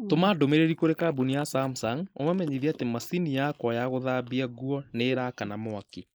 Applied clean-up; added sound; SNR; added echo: neural mask model Resemble Enhance denoiser.